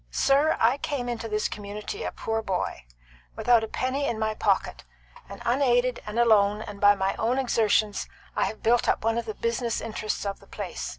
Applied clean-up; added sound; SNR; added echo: none; none; none; none.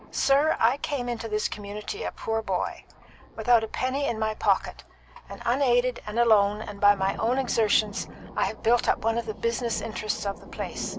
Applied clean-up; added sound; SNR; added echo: none; Thunder; 19 dB; none.